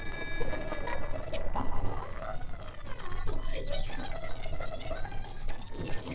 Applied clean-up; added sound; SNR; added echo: neural separator model SepFormer DNS4.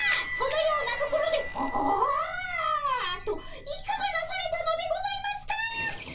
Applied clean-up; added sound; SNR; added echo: none; Squeak / Bell; 10 dB; reverberation time 0.2 s.